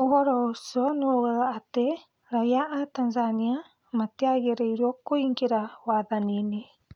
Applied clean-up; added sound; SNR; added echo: none; none; none; none.